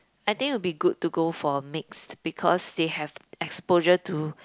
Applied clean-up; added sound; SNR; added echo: none; none; none; none.